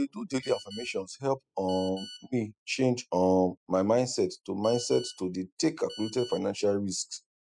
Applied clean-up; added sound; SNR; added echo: classical method spectral subtraction.